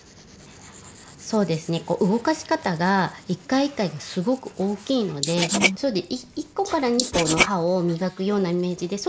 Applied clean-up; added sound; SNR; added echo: neural mask model Resemble Enhance denoiser.